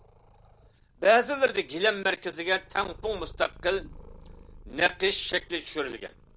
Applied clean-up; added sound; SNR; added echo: none; Purr; 20 dB; none.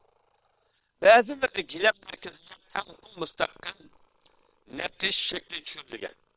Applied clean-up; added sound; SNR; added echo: neural separator model SepFormer WHAM!.